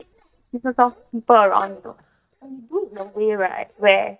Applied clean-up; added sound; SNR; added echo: neural mask model DeepFilterNet 3.